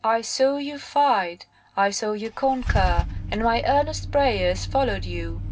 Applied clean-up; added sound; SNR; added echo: none; Idling / Engine starting / Car; 6 dB; reverberation time 0.2 s.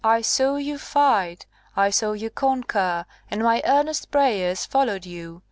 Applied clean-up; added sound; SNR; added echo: none; none; none; none.